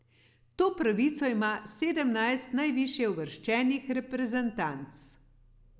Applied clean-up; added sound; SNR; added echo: none; none; none; none.